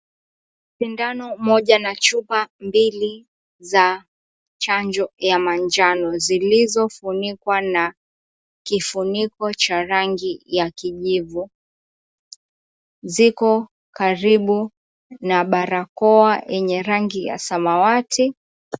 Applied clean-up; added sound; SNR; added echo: none; none; none; none.